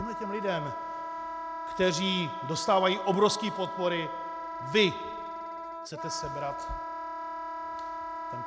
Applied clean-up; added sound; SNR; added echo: none; Wind instrument, woodwind instrument; 5 dB; none.